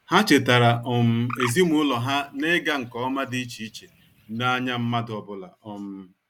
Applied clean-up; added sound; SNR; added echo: none; Bird; 17 dB; none.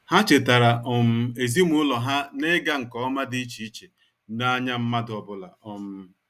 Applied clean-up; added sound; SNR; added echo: none; none; none; none.